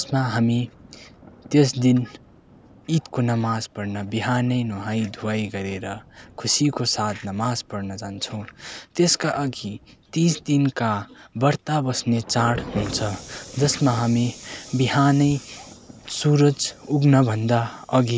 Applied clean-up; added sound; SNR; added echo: none; Thunder / Rain; 20 dB; none.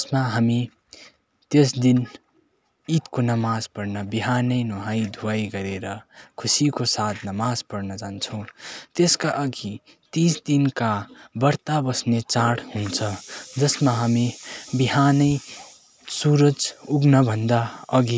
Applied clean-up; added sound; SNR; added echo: none; none; none; none.